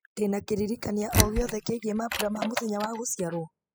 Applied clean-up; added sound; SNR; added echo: classical method spectral subtraction.